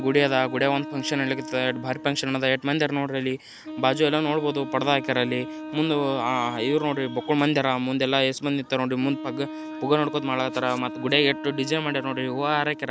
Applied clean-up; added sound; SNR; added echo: none; Wind instrument, woodwind instrument; 12 dB; none.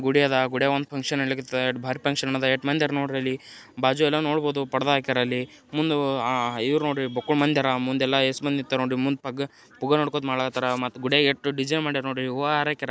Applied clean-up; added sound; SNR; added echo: none; none; none; none.